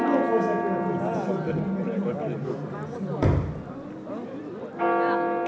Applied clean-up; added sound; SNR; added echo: none; Church bell; 0 dB; reverberation time 0.9 s.